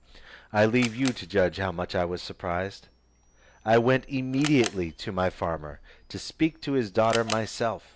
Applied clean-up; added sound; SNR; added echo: none; Camera; 16 dB; none.